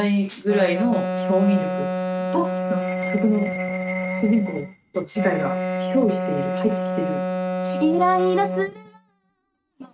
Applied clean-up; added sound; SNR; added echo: neural mask model RNNoise.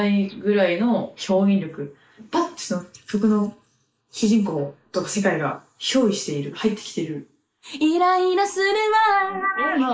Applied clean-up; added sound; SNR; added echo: neural mask model Resemble Enhance denoiser.